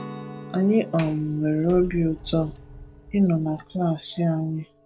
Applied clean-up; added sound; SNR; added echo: none; Guitar + Sliding door; 16 dB; none.